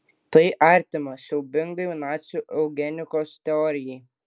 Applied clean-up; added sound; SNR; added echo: none; none; none; none.